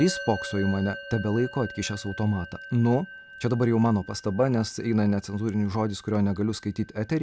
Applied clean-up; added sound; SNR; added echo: none; Musical instrument; 16 dB; none.